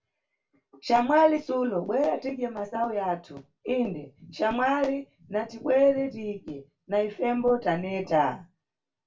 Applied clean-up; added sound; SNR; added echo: none; none; none; reverberation time 0.2 s.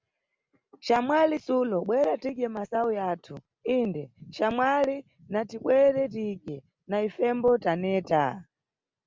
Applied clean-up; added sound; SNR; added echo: none; none; none; none.